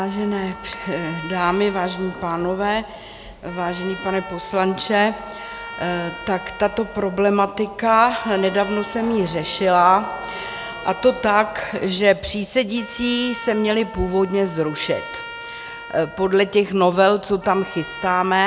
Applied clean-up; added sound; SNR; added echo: none; Trumpet; 15 dB; none.